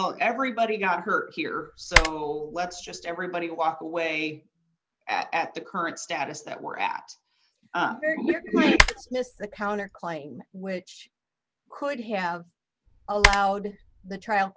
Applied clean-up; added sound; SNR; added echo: none; Typing; -2 dB; none.